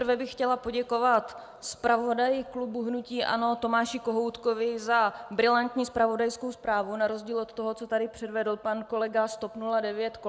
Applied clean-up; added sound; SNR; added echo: none; none; none; none.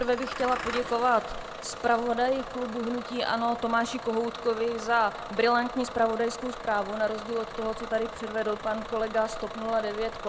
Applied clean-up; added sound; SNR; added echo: none; Engine starting / Bus; 10 dB; none.